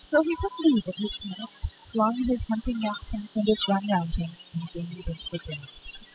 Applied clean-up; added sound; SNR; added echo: classical method spectral subtraction.